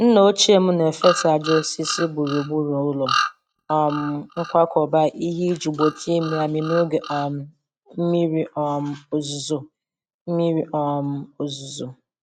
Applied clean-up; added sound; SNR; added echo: neural mask model RNNoise.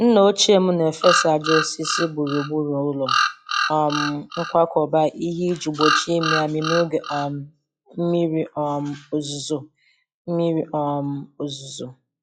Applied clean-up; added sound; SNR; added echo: classical method log-MMSE.